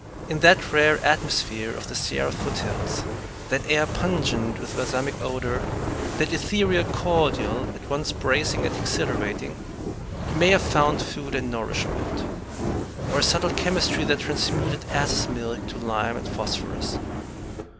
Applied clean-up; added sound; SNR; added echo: none; Fire; 3 dB; none.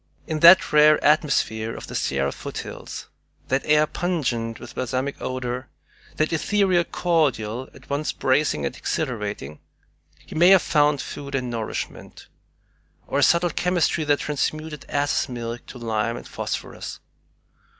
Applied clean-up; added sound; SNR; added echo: none; none; none; none.